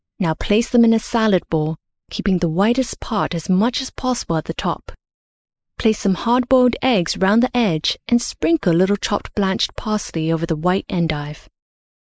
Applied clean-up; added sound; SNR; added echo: neural mask model Resemble Enhance denoiser.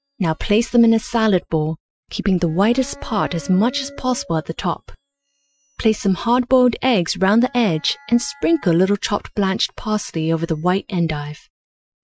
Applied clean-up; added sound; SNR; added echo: classical method Wiener filter.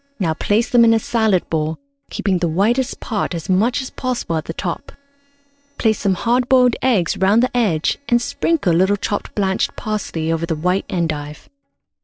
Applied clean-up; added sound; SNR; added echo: neural separator model SepFormer DNS4.